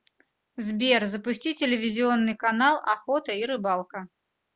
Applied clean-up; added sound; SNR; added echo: none; none; none; none.